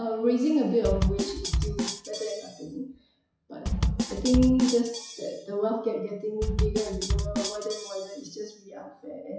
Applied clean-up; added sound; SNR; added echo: classical method WPE with log-MMSE.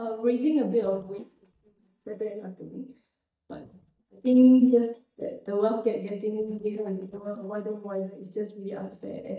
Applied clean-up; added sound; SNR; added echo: neural mask model DeepFilterNet 3.